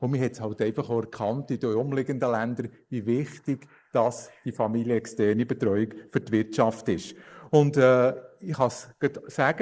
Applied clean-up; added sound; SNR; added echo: neural mask model Resemble Enhance denoiser.